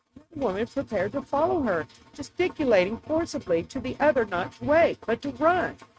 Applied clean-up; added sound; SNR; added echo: neural mask model RNNoise.